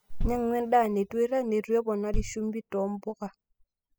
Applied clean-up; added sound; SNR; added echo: classical method spectral subtraction.